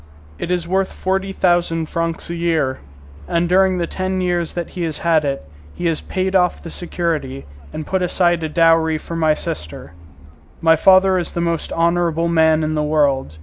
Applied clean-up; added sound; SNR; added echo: none; Truck; 17 dB; none.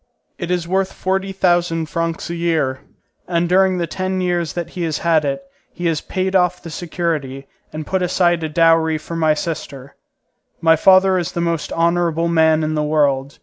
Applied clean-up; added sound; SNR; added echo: none; none; none; none.